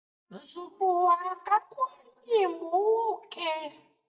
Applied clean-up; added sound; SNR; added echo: neural mask model DeepFilterNet 3.